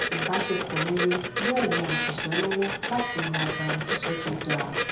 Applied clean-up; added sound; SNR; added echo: none; Printer; -2 dB; reverberation time 0.8 s.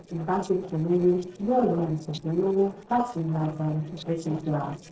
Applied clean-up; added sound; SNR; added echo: neural separator model SepFormer DNS4.